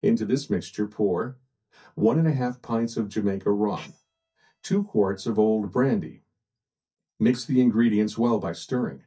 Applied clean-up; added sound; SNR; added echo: neural mask model DeepFilterNet 3.